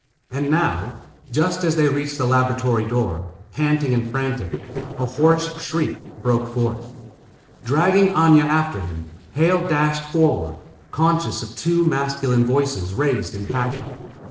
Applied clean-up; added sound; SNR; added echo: neural separator model SepFormer DNS4.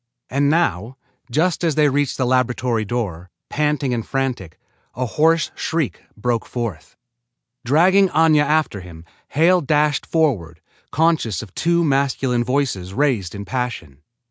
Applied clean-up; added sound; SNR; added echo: none; none; none; none.